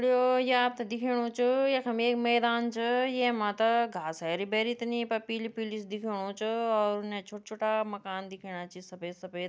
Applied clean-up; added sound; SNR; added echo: none; none; none; none.